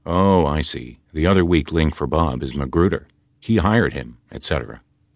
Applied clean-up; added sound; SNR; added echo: none; none; none; none.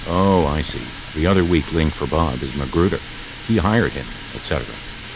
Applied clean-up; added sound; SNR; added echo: none; Water tap, faucet; 10 dB; none.